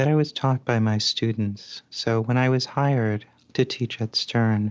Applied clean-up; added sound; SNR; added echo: none; none; none; none.